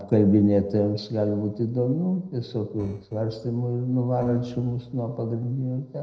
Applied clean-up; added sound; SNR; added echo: neural separator model SepFormer DNS4.